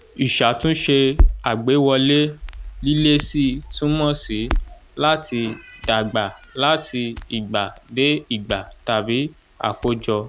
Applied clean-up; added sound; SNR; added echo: none; Crackle; 7 dB; none.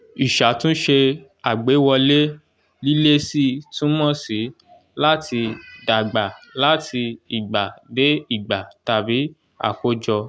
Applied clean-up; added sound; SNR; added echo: none; none; none; none.